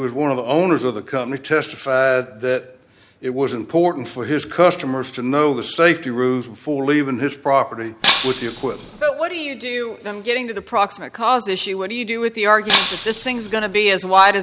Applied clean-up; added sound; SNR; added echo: none; Shatter; 3 dB; none.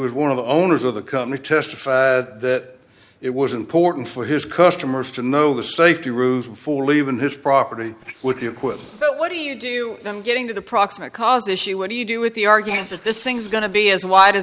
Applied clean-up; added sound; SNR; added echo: neural mask model Resemble Enhance denoiser.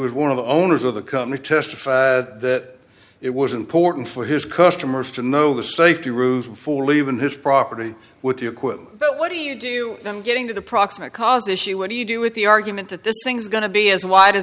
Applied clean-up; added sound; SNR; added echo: none; none; none; none.